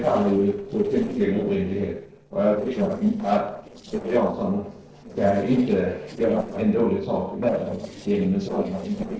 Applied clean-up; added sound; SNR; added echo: neural separator model SepFormer DNS4.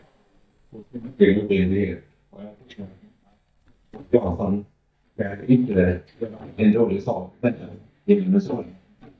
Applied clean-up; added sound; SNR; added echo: neural mask model DeepFilterNet 3.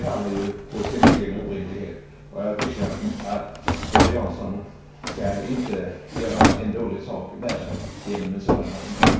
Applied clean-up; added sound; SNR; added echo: none; Drawer open or close; -4 dB; reverberation time 0.6 s.